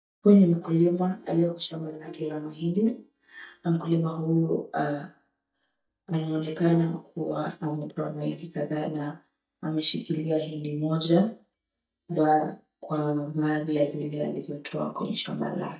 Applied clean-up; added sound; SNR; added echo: neural mask model DeepFilterNet 3.